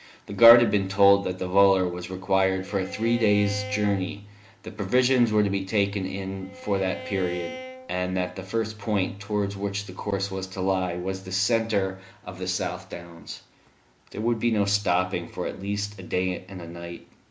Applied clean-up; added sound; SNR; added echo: none; Bowed string instrument; 14 dB; none.